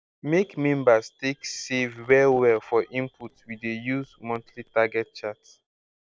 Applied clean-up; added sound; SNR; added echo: neural separator model SepFormer DNS4.